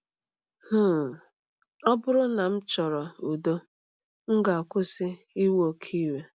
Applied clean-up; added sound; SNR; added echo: none; none; none; none.